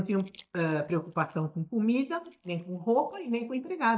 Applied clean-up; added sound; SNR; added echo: neural mask model DeepFilterNet 3.